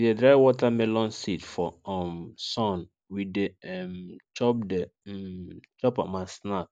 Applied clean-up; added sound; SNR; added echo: none; none; none; none.